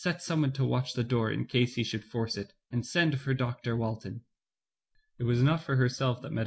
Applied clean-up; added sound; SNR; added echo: none; none; none; none.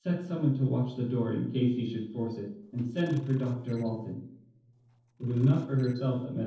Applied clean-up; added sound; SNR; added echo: neural separator model SepFormer DNS4.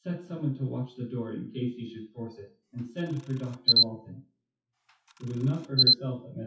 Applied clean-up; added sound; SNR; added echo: classical method WPE with log-MMSE.